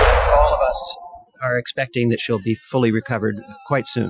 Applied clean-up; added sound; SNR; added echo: classical method Wiener filter.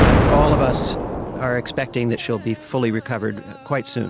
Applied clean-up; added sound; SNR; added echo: none; Explosion; -1 dB; none.